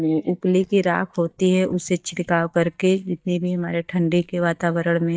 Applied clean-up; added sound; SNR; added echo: neural mask model DeepFilterNet 3.